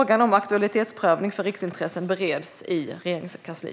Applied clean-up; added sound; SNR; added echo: none; none; none; none.